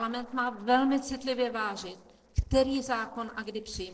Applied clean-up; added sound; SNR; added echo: neural separator model SepFormer DNS4.